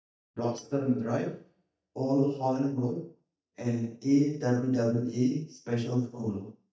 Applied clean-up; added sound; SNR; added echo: neural mask model DeepFilterNet 3.